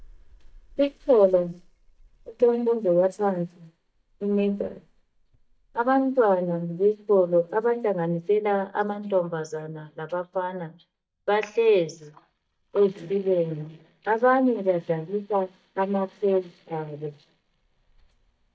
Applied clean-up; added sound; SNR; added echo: neural mask model DeepFilterNet 3.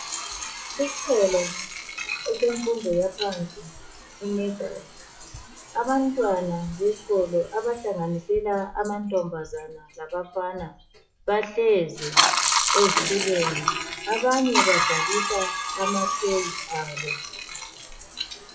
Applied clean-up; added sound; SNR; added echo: classical method WPE with log-MMSE.